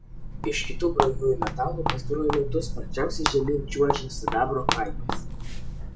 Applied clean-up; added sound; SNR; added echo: none; Walk, footsteps; 1 dB; reverberation time 0.2 s.